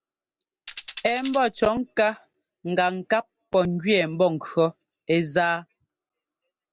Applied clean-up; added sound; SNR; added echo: none; Tambourine; 10 dB; none.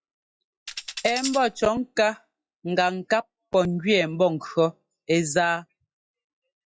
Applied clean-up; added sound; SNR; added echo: classical method log-MMSE.